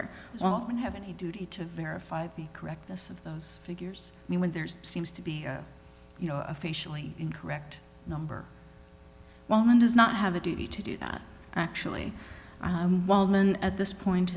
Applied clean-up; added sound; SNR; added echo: none; none; none; none.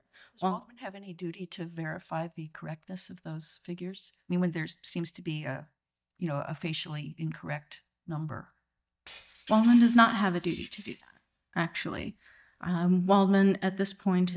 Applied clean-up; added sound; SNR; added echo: neural mask model DeepFilterNet 3.